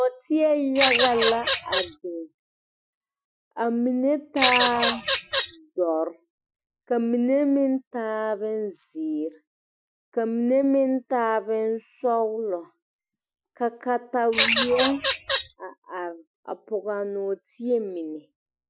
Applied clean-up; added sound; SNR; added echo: classical method Wiener filter.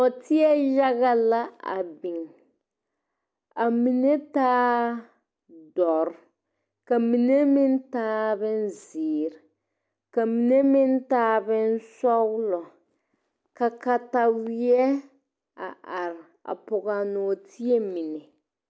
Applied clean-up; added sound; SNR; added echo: none; none; none; none.